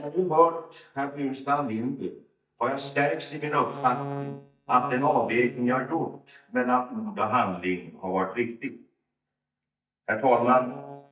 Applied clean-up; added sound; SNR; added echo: neural mask model DeepFilterNet 3.